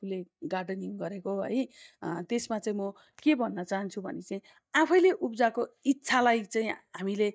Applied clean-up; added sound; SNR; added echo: neural mask model DeepFilterNet 3.